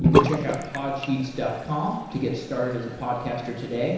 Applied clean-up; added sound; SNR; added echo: none; Bathtub (filling or washing) / Sink (filling or washing); 0 dB; reverberation time 1.0 s.